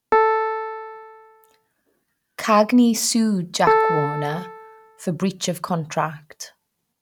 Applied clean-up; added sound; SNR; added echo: none; Piano; 0 dB; none.